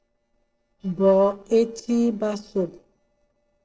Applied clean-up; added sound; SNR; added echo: neural separator model SepFormer DNS4.